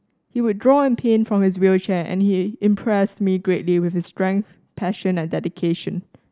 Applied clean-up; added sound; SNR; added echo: none; none; none; none.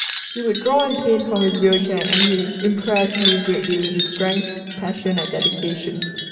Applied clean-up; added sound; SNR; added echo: none; Wind chime; 5 dB; reverberation time 2.7 s.